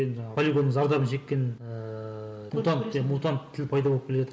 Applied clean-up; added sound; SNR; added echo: none; none; none; none.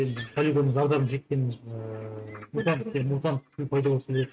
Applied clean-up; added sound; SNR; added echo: neural mask model RNNoise.